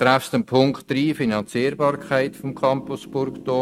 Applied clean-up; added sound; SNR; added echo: neural mask model RNNoise.